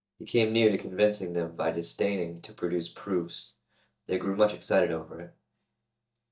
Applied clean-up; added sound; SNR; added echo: neural mask model DeepFilterNet 3.